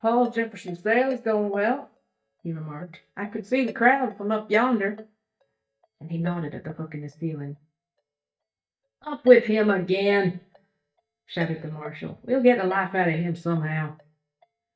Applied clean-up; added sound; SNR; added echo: neural mask model DeepFilterNet 3.